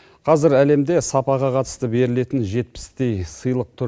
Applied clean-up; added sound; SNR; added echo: none; none; none; none.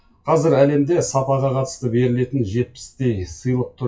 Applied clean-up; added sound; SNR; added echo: classical method WPE with log-MMSE.